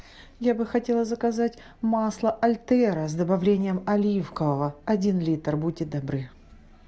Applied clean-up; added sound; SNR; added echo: none; none; none; none.